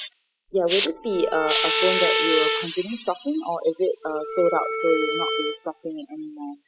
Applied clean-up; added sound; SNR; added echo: classical method spectral subtraction.